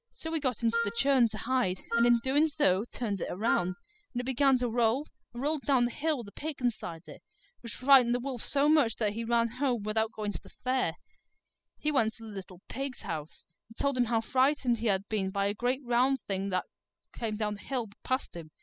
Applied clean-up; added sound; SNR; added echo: classical method spectral subtraction.